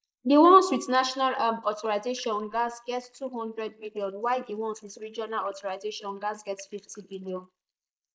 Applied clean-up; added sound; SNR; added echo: neural mask model Resemble Enhance denoiser.